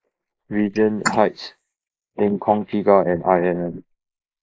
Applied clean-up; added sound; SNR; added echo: neural mask model Resemble Enhance denoiser.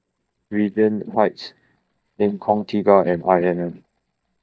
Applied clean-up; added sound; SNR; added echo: neural mask model DeepFilterNet 3.